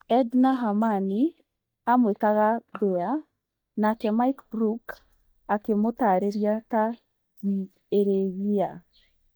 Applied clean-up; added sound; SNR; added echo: neural mask model DeepFilterNet 3.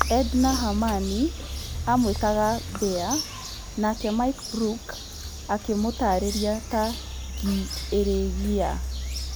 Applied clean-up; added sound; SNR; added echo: none; Bird vocalization, bird call, bird song; 5 dB; none.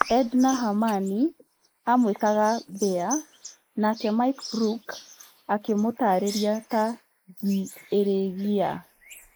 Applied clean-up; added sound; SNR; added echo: neural mask model Resemble Enhance denoiser.